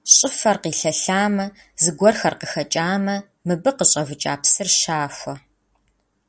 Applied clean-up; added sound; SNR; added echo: none; none; none; none.